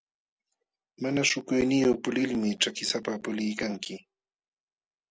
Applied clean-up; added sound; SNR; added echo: none; none; none; none.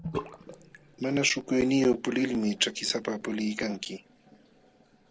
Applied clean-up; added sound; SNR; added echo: none; Bathtub (filling or washing) / Sink (filling or washing); 16 dB; none.